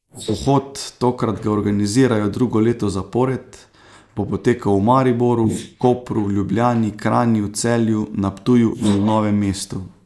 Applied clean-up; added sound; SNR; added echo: neural mask model Resemble Enhance denoiser.